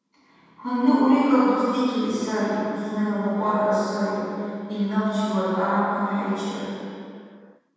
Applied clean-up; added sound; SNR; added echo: none; none; none; reverberation time 2.1 s.